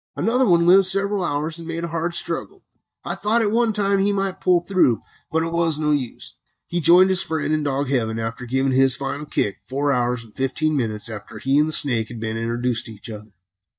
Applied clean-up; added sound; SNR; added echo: neural mask model DeepFilterNet 3.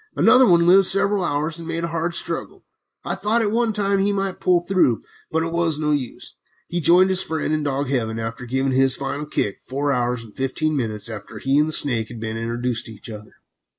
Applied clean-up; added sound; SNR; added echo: neural mask model Resemble Enhance denoiser.